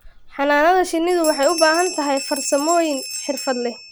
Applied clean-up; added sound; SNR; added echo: none; Bell; 11 dB; none.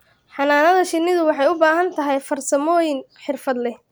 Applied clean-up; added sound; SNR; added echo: none; none; none; none.